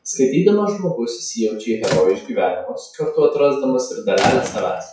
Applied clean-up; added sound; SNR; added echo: classical method WPE with log-MMSE.